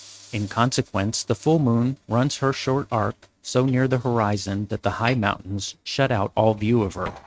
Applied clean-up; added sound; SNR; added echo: neural mask model RNNoise.